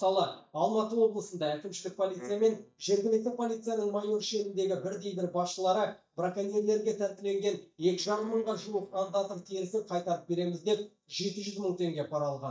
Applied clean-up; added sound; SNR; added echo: neural mask model DeepFilterNet 3.